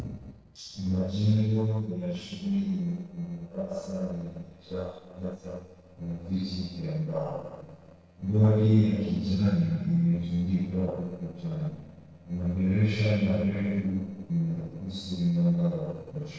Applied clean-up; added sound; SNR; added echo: neural separator model SepFormer DNS4.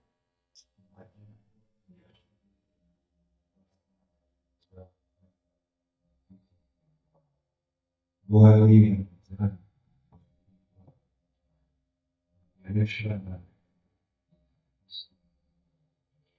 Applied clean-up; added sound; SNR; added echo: neural mask model DeepFilterNet 3.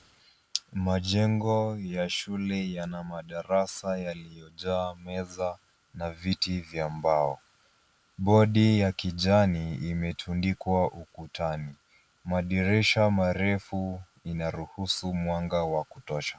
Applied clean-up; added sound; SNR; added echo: none; none; none; none.